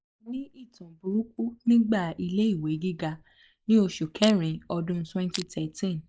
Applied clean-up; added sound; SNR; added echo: neural mask model Resemble Enhance denoiser.